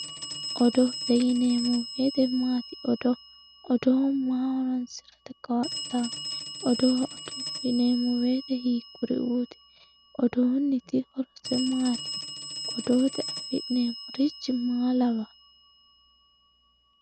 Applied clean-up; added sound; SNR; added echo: none; Telephone; 12 dB; none.